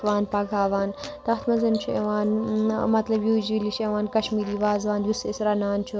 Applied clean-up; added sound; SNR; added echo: none; none; none; none.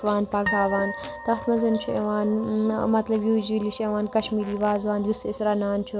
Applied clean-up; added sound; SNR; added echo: none; Harp; 9 dB; none.